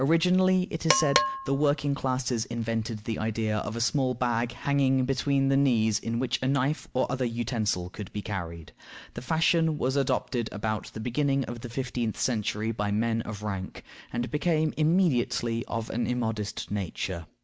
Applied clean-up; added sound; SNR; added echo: none; Percussion; 4 dB; none.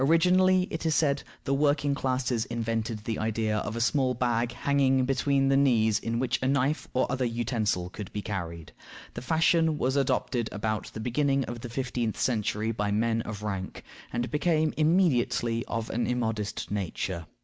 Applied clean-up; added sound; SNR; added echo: none; none; none; none.